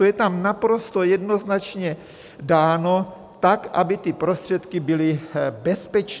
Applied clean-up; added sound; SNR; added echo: none; none; none; none.